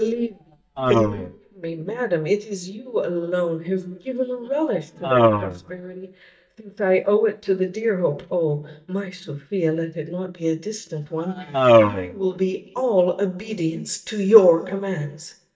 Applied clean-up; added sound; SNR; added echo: neural mask model DeepFilterNet 3.